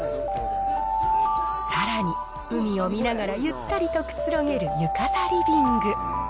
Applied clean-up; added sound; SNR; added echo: none; Alarm; -1 dB; none.